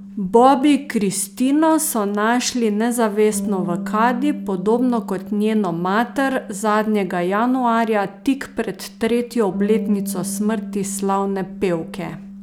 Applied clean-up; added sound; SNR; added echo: none; Bass guitar; 12 dB; none.